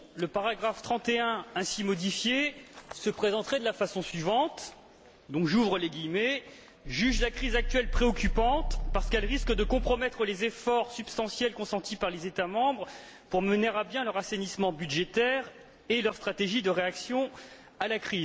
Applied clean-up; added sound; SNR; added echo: none; Growling; 2 dB; none.